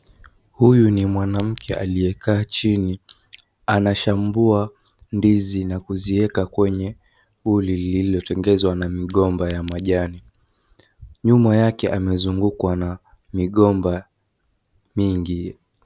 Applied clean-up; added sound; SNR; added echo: none; Chink, clink; 19 dB; none.